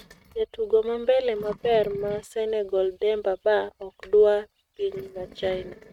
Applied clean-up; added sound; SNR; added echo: neural mask model RNNoise.